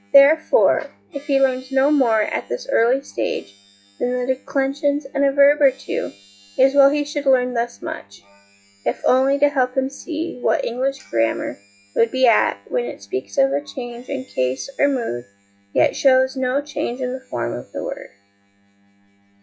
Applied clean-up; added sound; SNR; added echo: classical method log-MMSE.